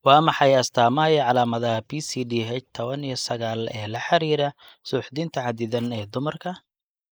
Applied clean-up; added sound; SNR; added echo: neural mask model Resemble Enhance denoiser.